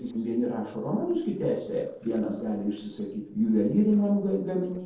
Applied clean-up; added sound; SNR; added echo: neural separator model SepFormer DNS4.